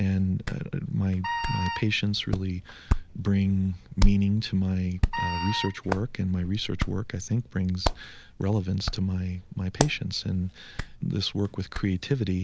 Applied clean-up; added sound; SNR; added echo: none; Wind instrument, woodwind instrument + Hands; 4 dB; none.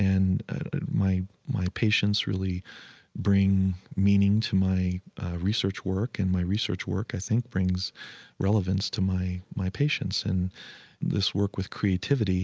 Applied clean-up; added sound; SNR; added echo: none; none; none; none.